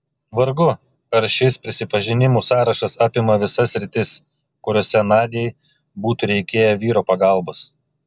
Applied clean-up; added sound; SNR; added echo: none; none; none; none.